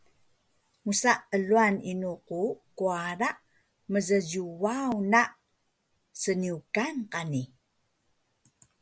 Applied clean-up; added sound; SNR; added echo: none; none; none; none.